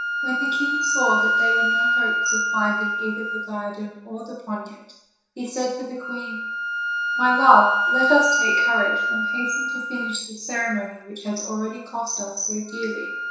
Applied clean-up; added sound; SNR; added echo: none; Wind instrument, woodwind instrument; -1 dB; reverberation time 0.7 s.